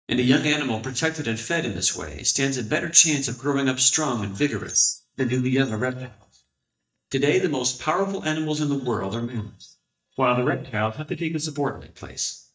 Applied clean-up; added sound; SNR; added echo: neural mask model DeepFilterNet 3.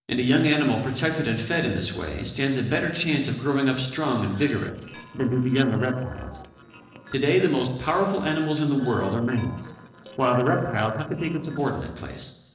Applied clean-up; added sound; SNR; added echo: neural separator model SepFormer DNS4.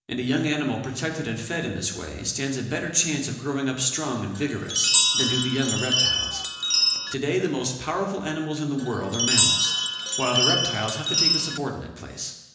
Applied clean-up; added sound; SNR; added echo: none; Chime; -4 dB; reverberation time 1.0 s.